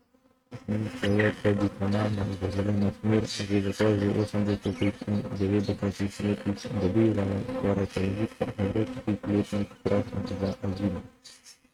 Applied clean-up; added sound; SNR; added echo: neural mask model RNNoise.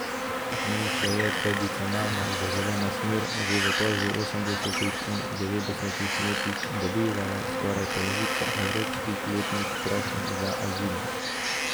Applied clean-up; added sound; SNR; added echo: none; Wind + Insect; -1 dB; none.